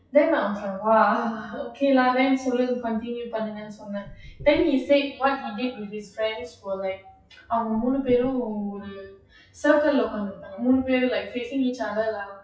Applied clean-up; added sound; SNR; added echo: classical method WPE with log-MMSE.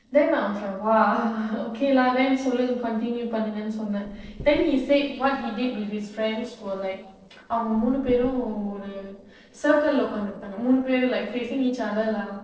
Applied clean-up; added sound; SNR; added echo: neural separator model SepFormer DNS4.